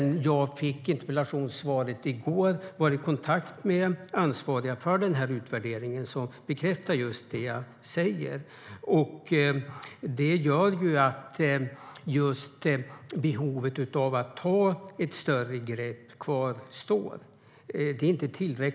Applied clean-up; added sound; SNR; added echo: none; none; none; none.